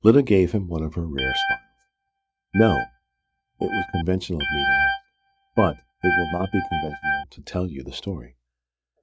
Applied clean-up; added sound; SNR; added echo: neural mask model RNNoise.